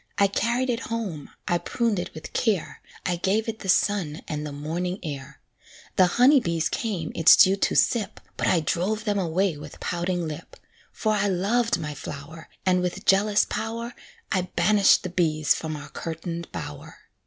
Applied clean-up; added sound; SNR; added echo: none; none; none; none.